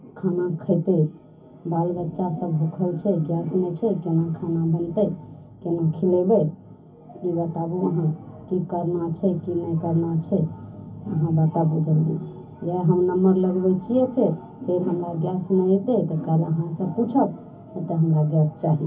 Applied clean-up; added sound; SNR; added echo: none; none; none; reverberation time 0.3 s.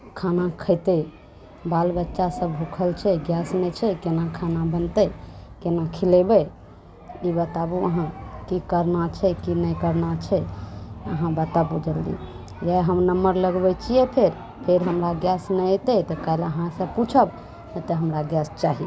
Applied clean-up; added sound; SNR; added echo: none; none; none; none.